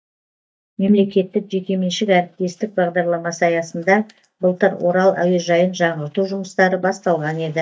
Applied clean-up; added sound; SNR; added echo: neural mask model DeepFilterNet 3.